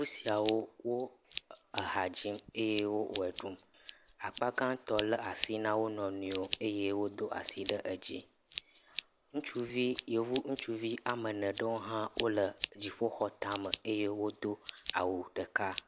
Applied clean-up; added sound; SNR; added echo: none; Scissors; 5 dB; none.